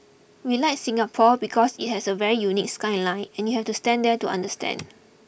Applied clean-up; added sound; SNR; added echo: none; none; none; none.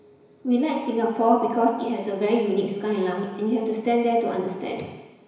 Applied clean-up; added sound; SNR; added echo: none; none; none; reverberation time 1.0 s.